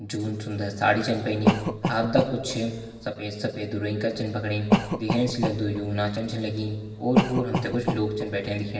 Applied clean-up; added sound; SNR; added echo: none; Cough; 2 dB; reverberation time 1.2 s.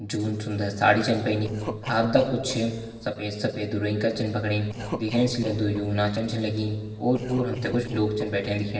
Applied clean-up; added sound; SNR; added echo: neural separator model SepFormer DNS4.